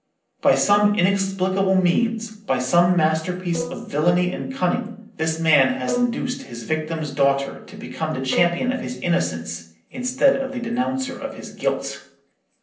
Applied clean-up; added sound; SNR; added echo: neural separator model SepFormer DNS4.